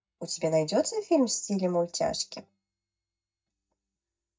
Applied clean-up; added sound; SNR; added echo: neural mask model DeepFilterNet 3.